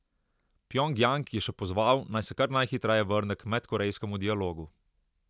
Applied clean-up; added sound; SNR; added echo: none; none; none; none.